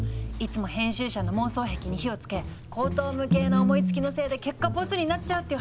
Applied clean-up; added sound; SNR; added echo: none; Writing; 18 dB; none.